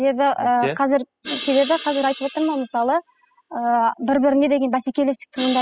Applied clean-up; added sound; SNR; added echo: classical method spectral subtraction.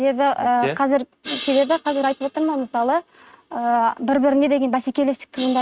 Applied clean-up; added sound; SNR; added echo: neural mask model RNNoise.